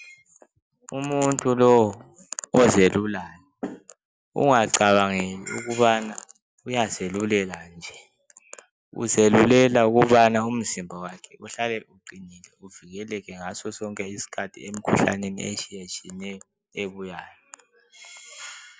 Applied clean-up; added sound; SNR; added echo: none; none; none; none.